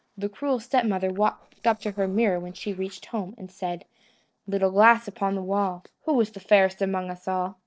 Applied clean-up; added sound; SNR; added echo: neural separator model SepFormer DNS4.